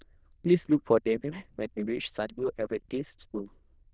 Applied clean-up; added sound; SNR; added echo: neural diffusion model UNIVERSE++.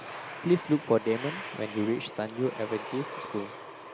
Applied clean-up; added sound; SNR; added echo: none; Aircraft; 10 dB; none.